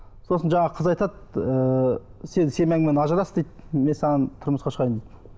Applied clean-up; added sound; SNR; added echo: none; none; none; none.